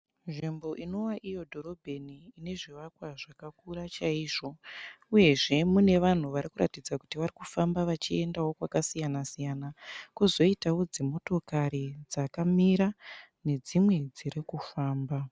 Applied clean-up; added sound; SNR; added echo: none; none; none; none.